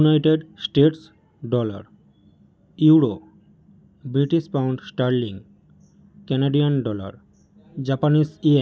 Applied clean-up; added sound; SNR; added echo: none; none; none; none.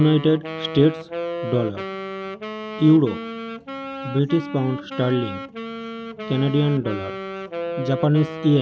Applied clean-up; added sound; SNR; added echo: none; Wind instrument, woodwind instrument; 9 dB; none.